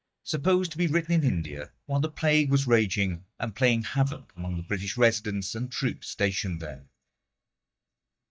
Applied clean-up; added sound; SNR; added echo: neural mask model DeepFilterNet 3.